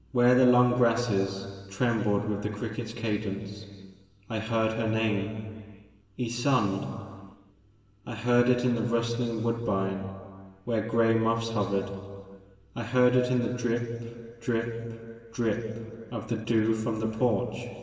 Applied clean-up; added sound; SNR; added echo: none; none; none; reverberation time 1.8 s.